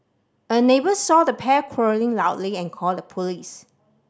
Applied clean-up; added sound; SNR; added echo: none; none; none; none.